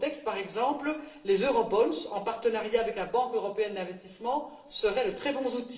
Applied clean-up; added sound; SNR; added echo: neural separator model SepFormer DNS4.